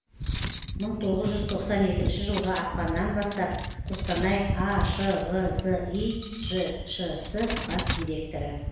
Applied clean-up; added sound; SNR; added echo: none; Cutlery, silverware; 2 dB; reverberation time 0.9 s.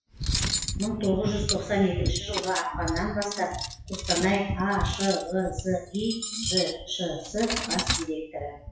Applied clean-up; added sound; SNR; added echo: classical method WPE with log-MMSE.